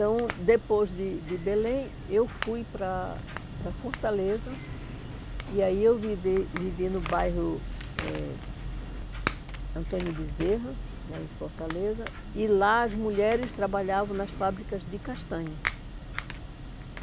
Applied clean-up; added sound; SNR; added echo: none; Crack / Crackle; 7 dB; none.